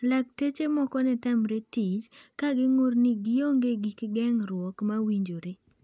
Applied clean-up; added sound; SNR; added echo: none; none; none; none.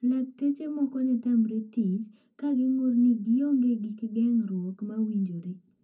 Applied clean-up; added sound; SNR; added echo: none; none; none; reverberation time 0.4 s.